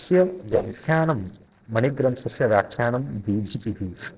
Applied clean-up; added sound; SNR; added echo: neural separator model SepFormer DNS4.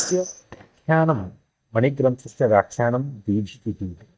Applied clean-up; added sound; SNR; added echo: neural mask model DeepFilterNet 3.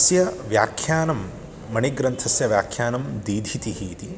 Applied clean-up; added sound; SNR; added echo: none; none; none; none.